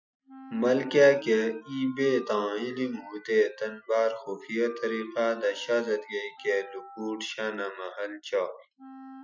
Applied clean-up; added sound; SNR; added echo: classical method Wiener filter.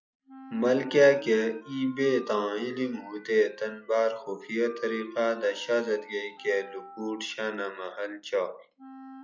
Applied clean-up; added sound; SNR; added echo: classical method log-MMSE.